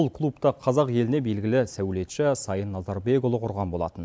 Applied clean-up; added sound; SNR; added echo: none; none; none; none.